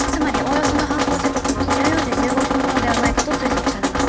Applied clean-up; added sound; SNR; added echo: none; Drip; -4 dB; none.